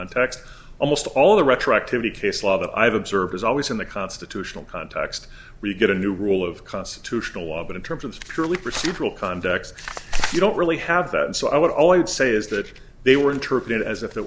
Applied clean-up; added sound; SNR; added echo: none; none; none; none.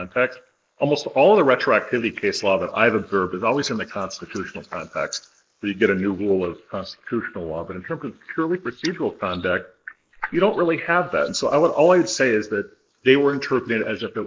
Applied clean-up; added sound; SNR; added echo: neural mask model Resemble Enhance denoiser.